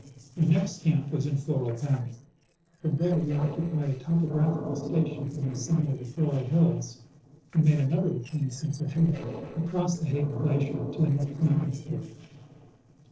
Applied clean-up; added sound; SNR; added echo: neural separator model SepFormer DNS4.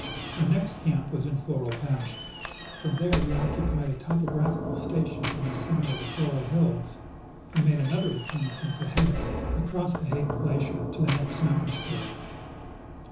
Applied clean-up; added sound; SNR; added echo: none; Knock / Slam; 5 dB; reverberation time 0.7 s.